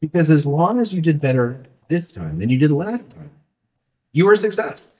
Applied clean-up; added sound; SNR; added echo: neural mask model DeepFilterNet 3.